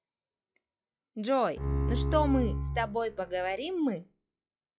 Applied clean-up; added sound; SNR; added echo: classical method log-MMSE.